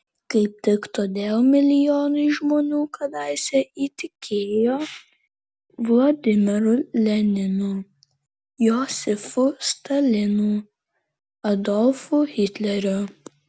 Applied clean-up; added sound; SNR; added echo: none; none; none; none.